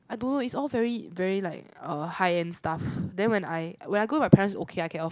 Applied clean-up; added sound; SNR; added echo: none; none; none; none.